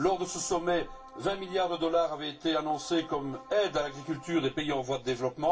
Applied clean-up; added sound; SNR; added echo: none; Keyboard (musical); 20 dB; reverberation time 0.2 s.